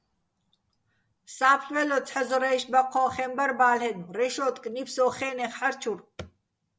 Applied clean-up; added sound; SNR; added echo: none; none; none; none.